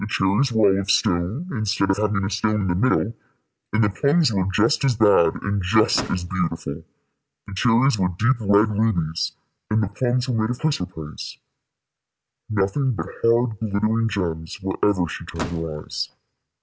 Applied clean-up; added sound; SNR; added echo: none; Slam / Microwave oven; 12 dB; none.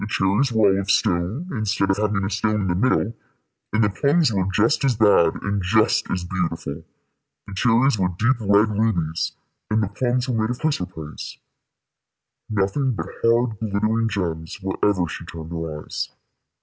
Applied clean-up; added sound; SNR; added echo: none; none; none; none.